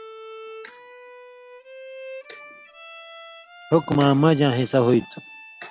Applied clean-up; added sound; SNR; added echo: none; Bowed string instrument; 18 dB; none.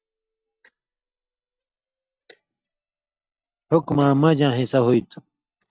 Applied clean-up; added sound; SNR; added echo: neural mask model DeepFilterNet 3.